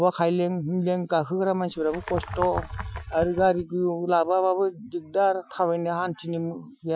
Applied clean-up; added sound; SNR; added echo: classical method Wiener filter.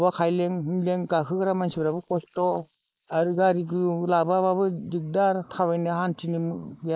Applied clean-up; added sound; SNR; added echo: neural mask model Resemble Enhance denoiser.